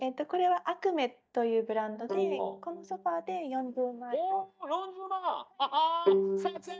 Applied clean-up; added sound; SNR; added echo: neural mask model DeepFilterNet 3.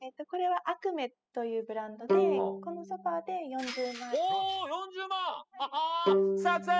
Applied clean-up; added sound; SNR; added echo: classical method spectral subtraction.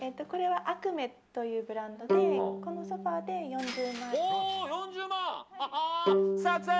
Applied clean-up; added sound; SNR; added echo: none; Bowed string instrument; 2 dB; none.